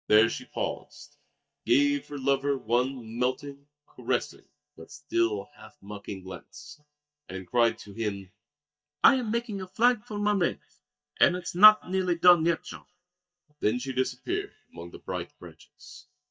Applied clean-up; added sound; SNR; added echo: neural mask model DeepFilterNet 3.